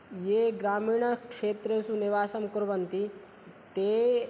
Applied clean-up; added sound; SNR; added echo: none; none; none; none.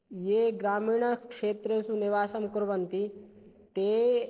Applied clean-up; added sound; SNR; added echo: neural separator model SepFormer DNS4.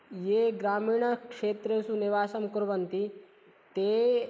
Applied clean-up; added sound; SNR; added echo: neural mask model Resemble Enhance denoiser.